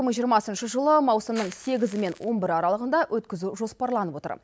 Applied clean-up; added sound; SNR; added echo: none; Crackle; 19 dB; none.